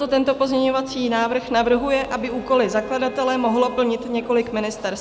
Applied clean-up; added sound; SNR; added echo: none; Bowed string instrument; 18 dB; none.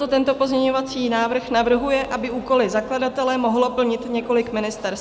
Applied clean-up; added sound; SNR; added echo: none; none; none; none.